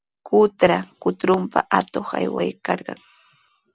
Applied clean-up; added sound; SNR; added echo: none; none; none; none.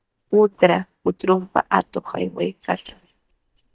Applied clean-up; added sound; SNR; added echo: neural mask model DeepFilterNet 3.